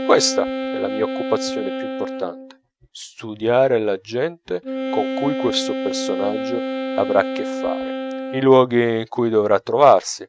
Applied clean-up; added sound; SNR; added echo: neural mask model RNNoise.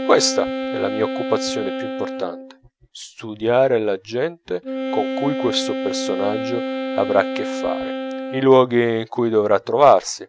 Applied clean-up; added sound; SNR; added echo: none; Wind instrument, woodwind instrument; 7 dB; none.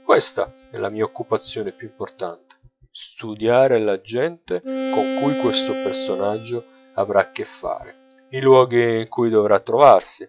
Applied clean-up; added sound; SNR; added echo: classical method log-MMSE.